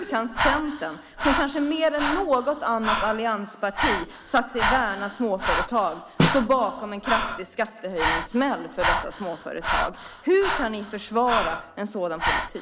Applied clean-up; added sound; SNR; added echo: none; Snare drum + Breathing; 2 dB; none.